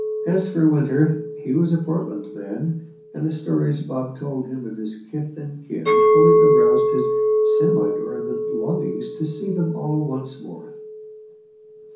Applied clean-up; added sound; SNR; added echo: none; Chink, clink; -2 dB; reverberation time 0.6 s.